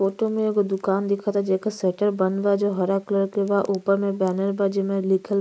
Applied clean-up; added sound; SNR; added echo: neural mask model Resemble Enhance denoiser.